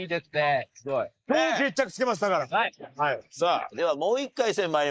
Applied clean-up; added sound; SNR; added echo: neural mask model Resemble Enhance denoiser.